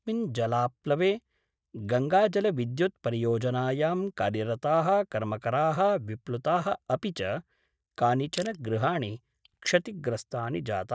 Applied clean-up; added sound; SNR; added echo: neural mask model DeepFilterNet 3.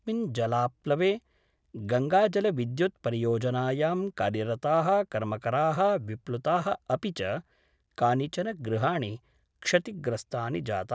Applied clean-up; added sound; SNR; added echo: none; none; none; none.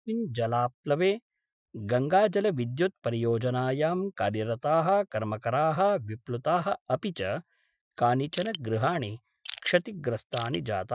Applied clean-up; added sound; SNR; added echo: classical method Wiener filter.